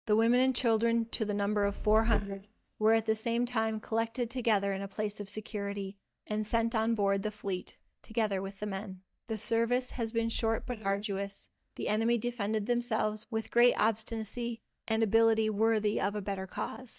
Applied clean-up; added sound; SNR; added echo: neural mask model DeepFilterNet 3.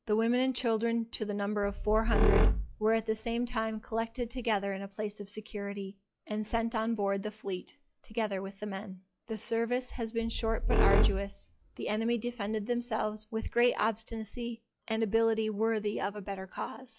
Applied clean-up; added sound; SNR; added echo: classical method log-MMSE.